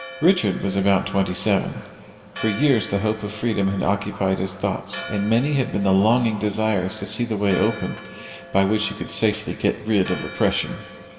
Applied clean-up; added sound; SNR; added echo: none; Church bell; 17 dB; reverberation time 2.3 s.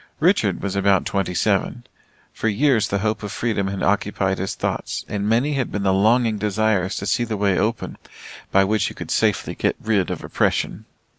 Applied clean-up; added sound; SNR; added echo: none; none; none; none.